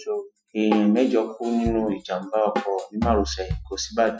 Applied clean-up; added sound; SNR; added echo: classical method Wiener filter.